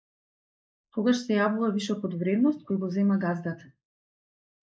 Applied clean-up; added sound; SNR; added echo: neural mask model Resemble Enhance denoiser.